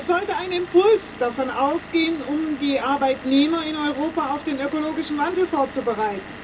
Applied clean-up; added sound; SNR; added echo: none; Engine / Vehicle; 15 dB; reverberation time 0.2 s.